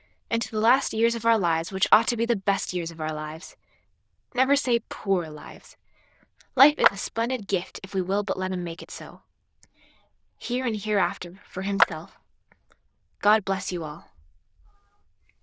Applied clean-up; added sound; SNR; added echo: neural diffusion model UNIVERSE++.